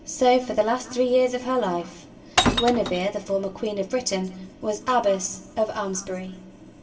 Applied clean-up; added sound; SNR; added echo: none; Glass; 0 dB; reverberation time 1.8 s.